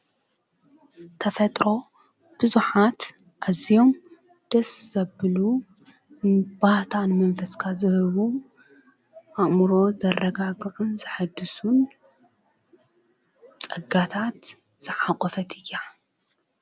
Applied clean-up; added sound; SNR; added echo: none; none; none; none.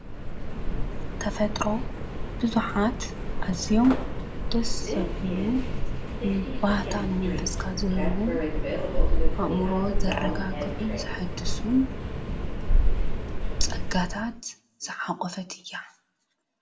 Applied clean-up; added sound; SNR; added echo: none; Subway, metro, underground; -4 dB; reverberation time 0.3 s.